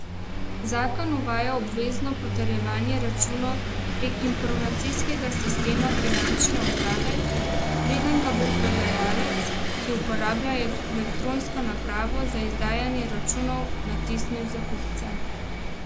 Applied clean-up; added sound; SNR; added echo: none; Engine / Vehicle; -4 dB; none.